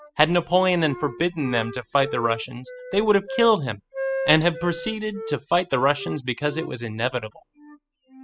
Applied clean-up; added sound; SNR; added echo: classical method spectral subtraction.